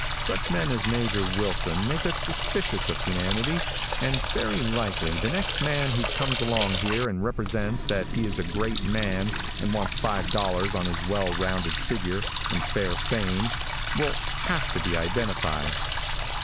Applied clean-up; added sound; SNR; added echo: none; Water tap, faucet; -2 dB; none.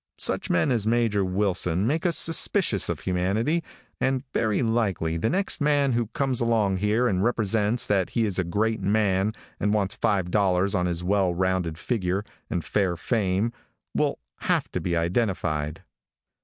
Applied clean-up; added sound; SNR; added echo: none; none; none; none.